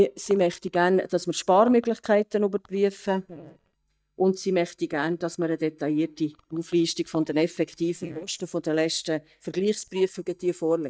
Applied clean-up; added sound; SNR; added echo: neural mask model DeepFilterNet 3.